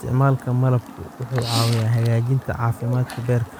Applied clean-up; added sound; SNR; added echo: none; Chirp, tweet; 14 dB; none.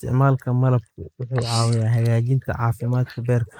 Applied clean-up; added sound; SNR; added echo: neural mask model Resemble Enhance denoiser.